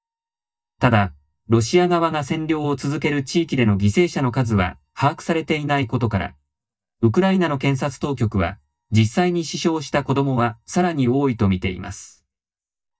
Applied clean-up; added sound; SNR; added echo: neural mask model DeepFilterNet 3.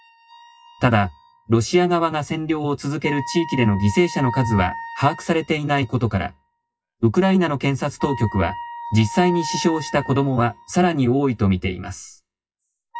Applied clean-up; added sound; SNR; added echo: classical method WPE with log-MMSE.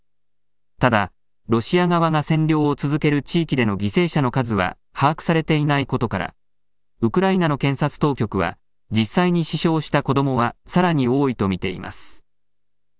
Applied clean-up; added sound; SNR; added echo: none; none; none; none.